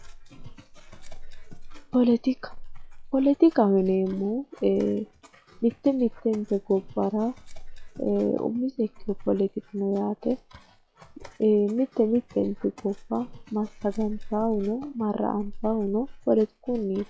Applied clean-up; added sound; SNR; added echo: classical method log-MMSE.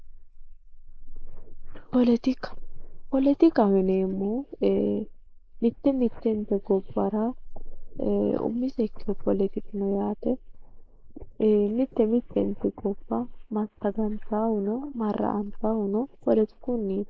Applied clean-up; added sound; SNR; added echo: neural mask model Resemble Enhance denoiser.